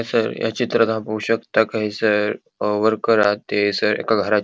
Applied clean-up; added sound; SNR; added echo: none; none; none; none.